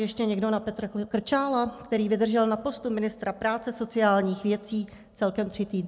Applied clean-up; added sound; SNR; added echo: none; none; none; none.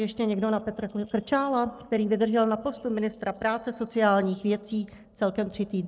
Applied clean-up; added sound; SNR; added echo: neural separator model SepFormer DNS4.